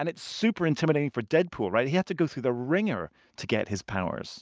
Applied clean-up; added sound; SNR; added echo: none; none; none; none.